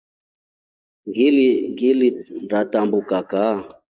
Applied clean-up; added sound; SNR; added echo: neural mask model Resemble Enhance denoiser.